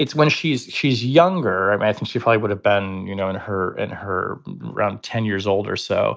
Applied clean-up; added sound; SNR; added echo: none; none; none; none.